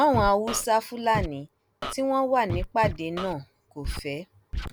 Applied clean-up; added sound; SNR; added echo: none; Scratching (performance technique); 8 dB; none.